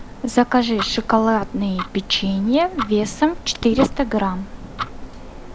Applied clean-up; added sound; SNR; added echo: none; Tick-tock; 11 dB; none.